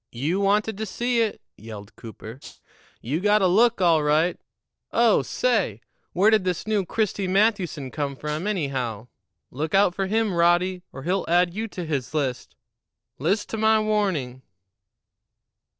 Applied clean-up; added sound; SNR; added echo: neural separator model SepFormer DNS4.